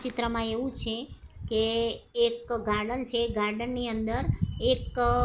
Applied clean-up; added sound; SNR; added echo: none; none; none; none.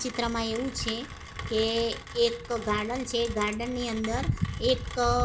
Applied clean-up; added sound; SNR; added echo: none; Rain; 13 dB; none.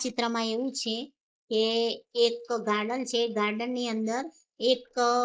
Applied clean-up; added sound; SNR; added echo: neural mask model Resemble Enhance denoiser.